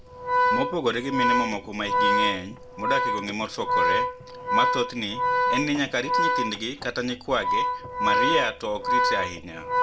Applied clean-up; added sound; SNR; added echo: none; Organ; -4 dB; none.